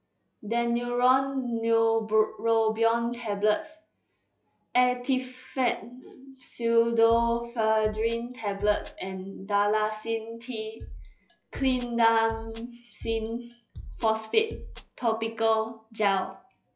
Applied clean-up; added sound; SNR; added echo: classical method log-MMSE.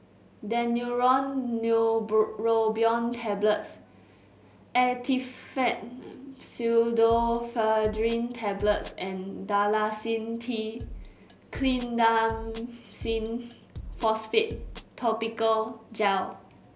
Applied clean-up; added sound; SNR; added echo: none; Drum kit; 13 dB; none.